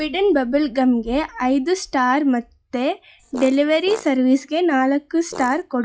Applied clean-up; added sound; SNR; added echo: classical method log-MMSE.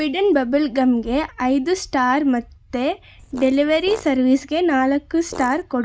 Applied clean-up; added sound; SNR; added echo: neural mask model DeepFilterNet 3.